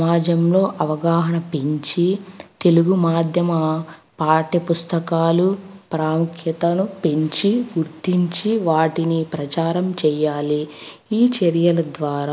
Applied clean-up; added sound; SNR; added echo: none; none; none; none.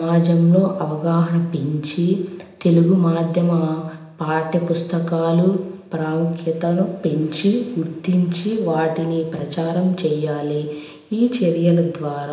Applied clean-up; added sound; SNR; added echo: none; none; none; reverberation time 0.8 s.